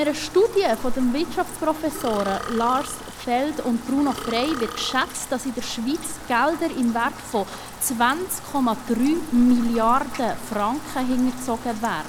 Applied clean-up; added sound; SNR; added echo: none; Rain + Burping, eructation; 10 dB; none.